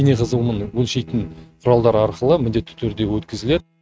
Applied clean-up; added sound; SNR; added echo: neural mask model RNNoise.